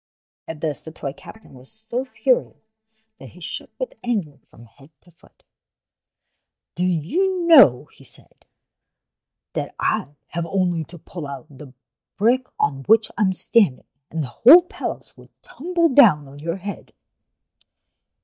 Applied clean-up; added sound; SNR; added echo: neural mask model DeepFilterNet 3.